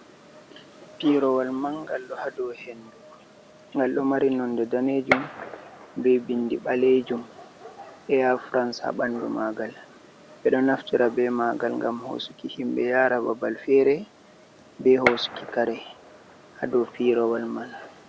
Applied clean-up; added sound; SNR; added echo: none; Gunshot, gunfire; 13 dB; none.